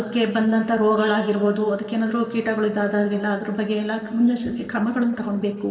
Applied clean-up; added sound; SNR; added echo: none; none; none; reverberation time 2.2 s.